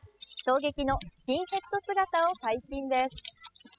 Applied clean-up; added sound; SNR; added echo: classical method spectral subtraction.